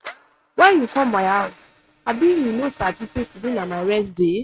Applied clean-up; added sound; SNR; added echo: neural mask model RNNoise.